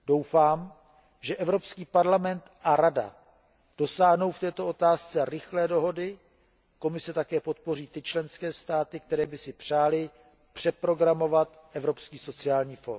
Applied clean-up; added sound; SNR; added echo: none; none; none; none.